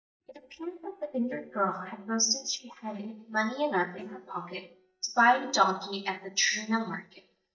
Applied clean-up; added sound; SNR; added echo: neural mask model DeepFilterNet 3.